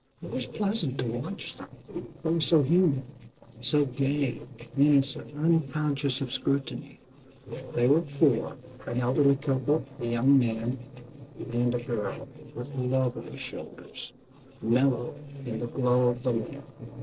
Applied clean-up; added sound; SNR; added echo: neural separator model SepFormer DNS4.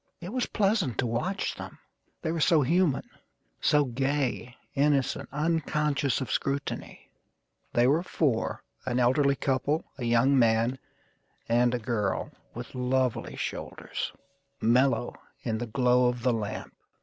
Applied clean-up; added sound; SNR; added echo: none; none; none; none.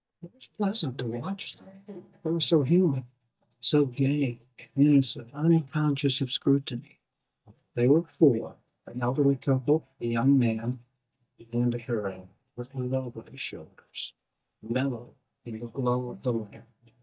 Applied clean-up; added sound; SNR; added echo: neural mask model DeepFilterNet 3.